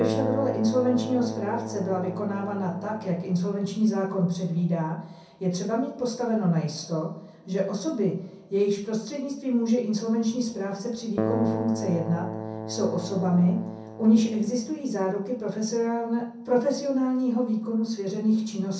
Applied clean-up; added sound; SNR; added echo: none; Keyboard (musical); 7 dB; reverberation time 0.6 s.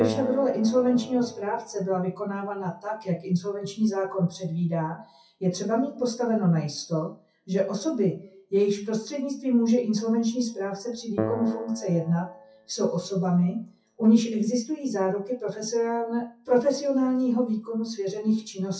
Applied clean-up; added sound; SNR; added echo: classical method WPE with log-MMSE.